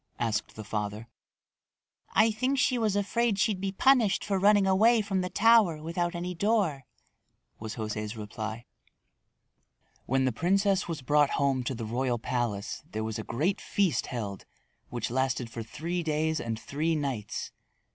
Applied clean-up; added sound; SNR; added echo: none; none; none; none.